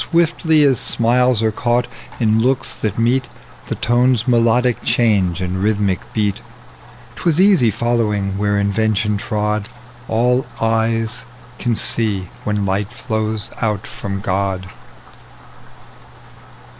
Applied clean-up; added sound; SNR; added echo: none; Rain; 19 dB; none.